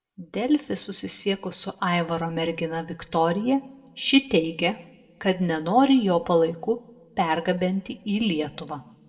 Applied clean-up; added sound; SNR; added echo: none; none; none; reverberation time 0.8 s.